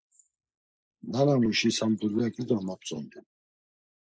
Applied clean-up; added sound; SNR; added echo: neural mask model Resemble Enhance denoiser.